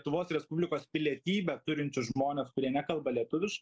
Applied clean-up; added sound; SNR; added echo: none; none; none; none.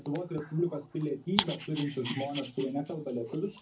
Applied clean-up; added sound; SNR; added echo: none; Dog; 7 dB; reverberation time 0.4 s.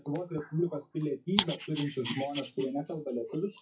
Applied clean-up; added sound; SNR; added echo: classical method WPE with log-MMSE.